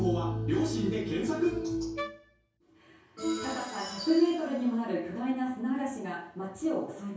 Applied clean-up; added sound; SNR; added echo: none; Wind instrument, woodwind instrument; 10 dB; reverberation time 0.6 s.